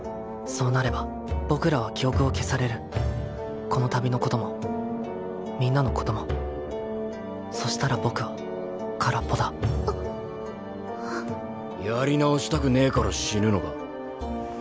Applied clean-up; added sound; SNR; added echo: none; none; none; none.